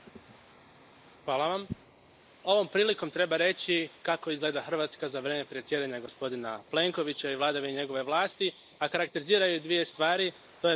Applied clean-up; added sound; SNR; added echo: neural mask model Resemble Enhance denoiser.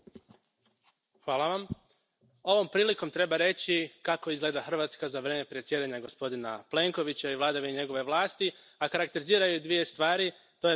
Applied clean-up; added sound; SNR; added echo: none; none; none; none.